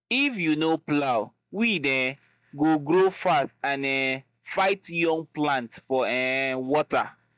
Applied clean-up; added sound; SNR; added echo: neural mask model DeepFilterNet 3.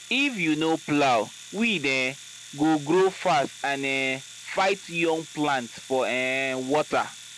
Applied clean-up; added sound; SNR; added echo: none; Domestic sounds, home sounds; 16 dB; none.